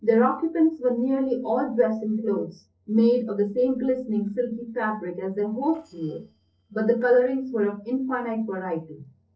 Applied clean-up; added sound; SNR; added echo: neural separator model SepFormer DNS4.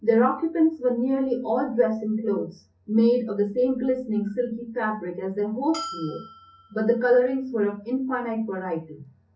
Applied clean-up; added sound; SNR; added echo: none; Bell; 16 dB; reverberation time 0.3 s.